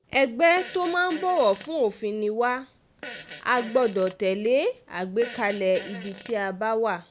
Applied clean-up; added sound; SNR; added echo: none; Fart; 15 dB; none.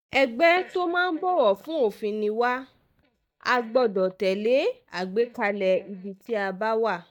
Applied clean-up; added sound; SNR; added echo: neural mask model DeepFilterNet 3.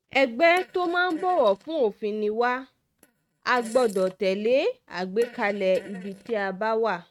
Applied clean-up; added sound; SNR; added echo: neural mask model RNNoise.